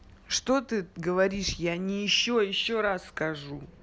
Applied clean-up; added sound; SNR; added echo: none; none; none; none.